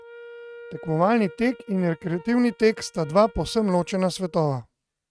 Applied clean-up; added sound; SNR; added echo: neural mask model RNNoise.